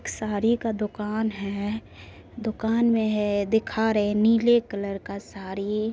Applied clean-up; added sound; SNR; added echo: none; none; none; none.